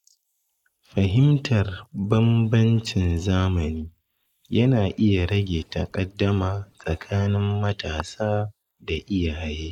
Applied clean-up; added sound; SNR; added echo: neural mask model Resemble Enhance denoiser.